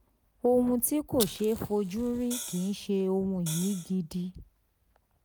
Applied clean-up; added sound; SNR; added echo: none; Hi-hat + Fire; 10 dB; none.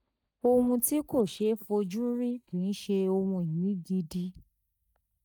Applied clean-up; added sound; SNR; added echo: neural mask model DeepFilterNet 3.